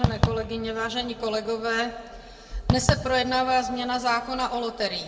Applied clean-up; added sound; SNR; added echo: none; Fireworks; 3 dB; reverberation time 1.1 s.